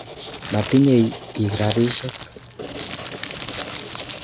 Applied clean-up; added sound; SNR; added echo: none; Crumpling, crinkling + Writing; 9 dB; none.